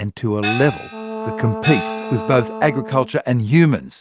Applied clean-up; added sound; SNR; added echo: none; Gong + Brass instrument; 8 dB; none.